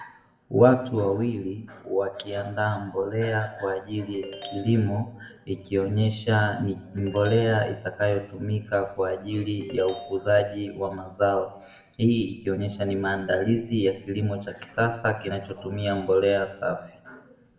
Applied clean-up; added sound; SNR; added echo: none; Ringtone; 16 dB; reverberation time 0.6 s.